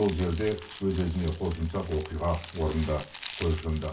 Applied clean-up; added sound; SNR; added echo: none; Crumpling, crinkling; 16 dB; reverberation time 0.1 s.